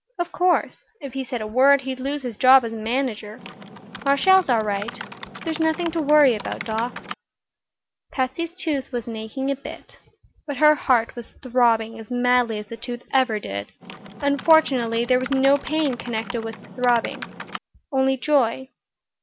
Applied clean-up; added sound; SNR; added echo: none; Typing; 13 dB; none.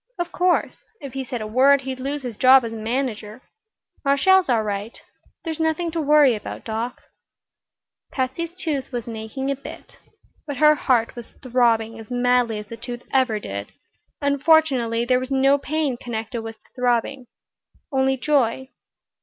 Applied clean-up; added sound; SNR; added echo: none; none; none; none.